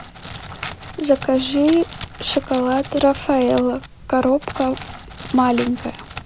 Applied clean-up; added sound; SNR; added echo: none; Crackle; 12 dB; none.